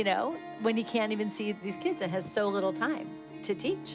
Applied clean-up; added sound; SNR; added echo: none; Harp; 11 dB; none.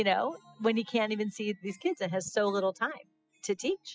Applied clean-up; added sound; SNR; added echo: classical method spectral subtraction.